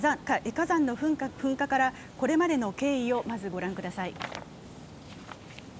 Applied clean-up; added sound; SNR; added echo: none; Water; 17 dB; none.